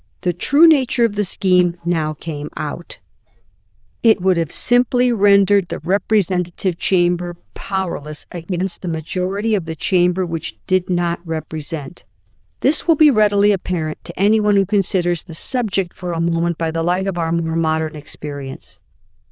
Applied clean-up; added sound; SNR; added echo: neural diffusion model UNIVERSE++.